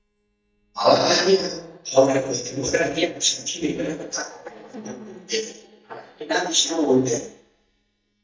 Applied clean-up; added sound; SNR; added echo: neural mask model DeepFilterNet 3.